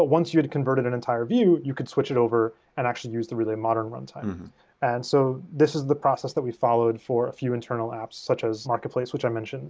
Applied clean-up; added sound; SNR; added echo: none; none; none; none.